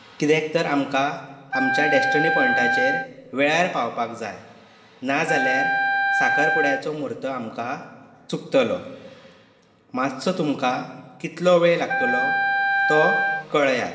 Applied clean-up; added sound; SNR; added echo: none; Wind instrument, woodwind instrument; -2 dB; reverberation time 0.9 s.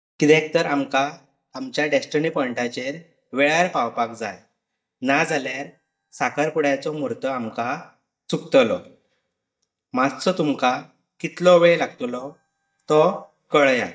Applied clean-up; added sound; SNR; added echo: neural mask model DeepFilterNet 3.